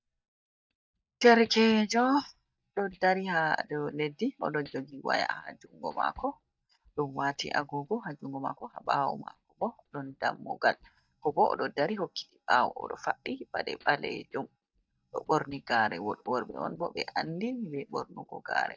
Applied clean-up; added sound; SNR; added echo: neural mask model DeepFilterNet 3.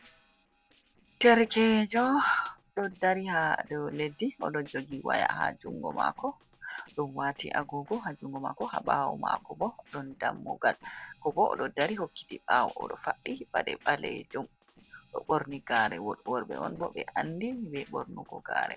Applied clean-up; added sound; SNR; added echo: neural separator model SepFormer DNS4.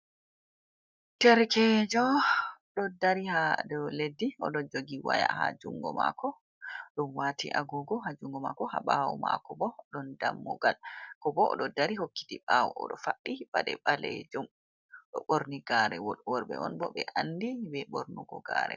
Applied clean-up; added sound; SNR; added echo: none; none; none; none.